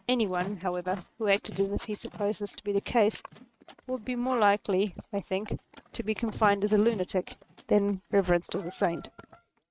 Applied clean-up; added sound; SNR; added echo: neural mask model RNNoise.